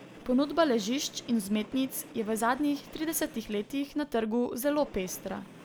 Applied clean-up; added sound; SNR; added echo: none; Train; 19 dB; none.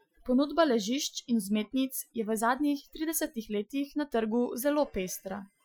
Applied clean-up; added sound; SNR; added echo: classical method Wiener filter.